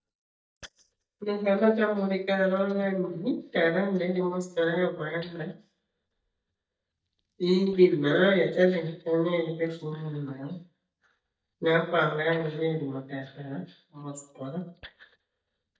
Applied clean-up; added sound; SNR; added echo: neural mask model DeepFilterNet 3.